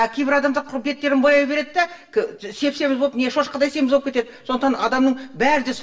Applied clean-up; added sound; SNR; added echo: none; none; none; reverberation time 0.7 s.